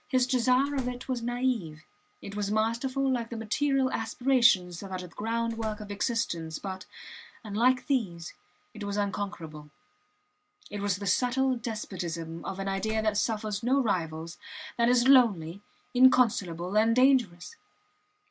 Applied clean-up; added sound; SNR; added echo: none; Slam; 15 dB; none.